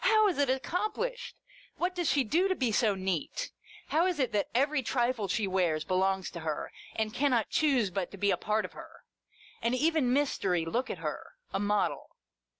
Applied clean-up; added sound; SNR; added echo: none; none; none; none.